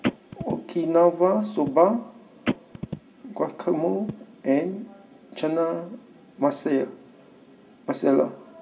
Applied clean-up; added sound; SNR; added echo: none; Telephone; 9 dB; reverberation time 1.5 s.